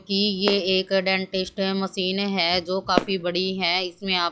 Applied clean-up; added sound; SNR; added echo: classical method log-MMSE.